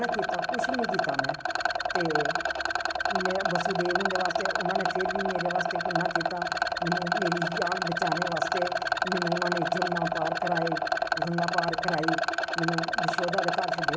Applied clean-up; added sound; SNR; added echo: none; Rattle; -4 dB; none.